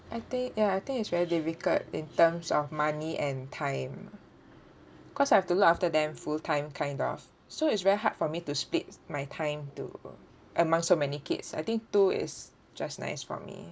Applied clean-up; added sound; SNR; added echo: none; none; none; none.